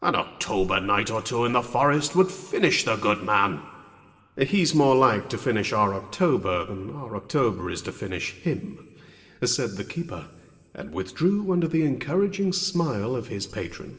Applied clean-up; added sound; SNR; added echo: none; none; none; reverberation time 1.5 s.